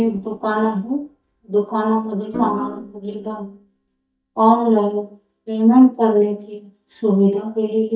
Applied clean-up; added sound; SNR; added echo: neural mask model DeepFilterNet 3.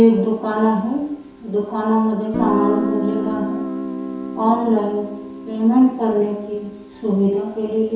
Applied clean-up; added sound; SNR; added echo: none; Guitar; 8 dB; reverberation time 0.7 s.